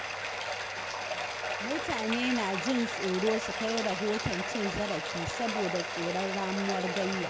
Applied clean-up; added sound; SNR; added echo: none; Bathtub (filling or washing); 1 dB; none.